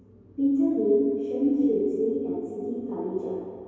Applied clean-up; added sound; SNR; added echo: none; none; none; reverberation time 2.2 s.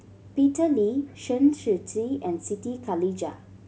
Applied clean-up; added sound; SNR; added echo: none; none; none; none.